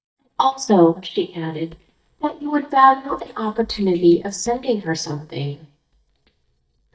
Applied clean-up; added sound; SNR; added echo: neural mask model DeepFilterNet 3.